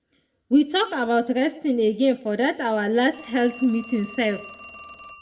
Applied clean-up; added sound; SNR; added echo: none; Telephone; 16 dB; reverberation time 0.6 s.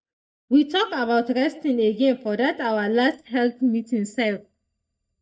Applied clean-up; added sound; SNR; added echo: neural mask model DeepFilterNet 3.